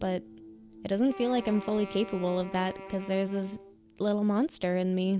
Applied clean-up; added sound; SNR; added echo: none; Wind instrument, woodwind instrument; 16 dB; none.